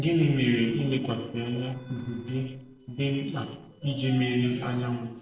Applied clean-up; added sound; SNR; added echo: neural separator model SepFormer DNS4.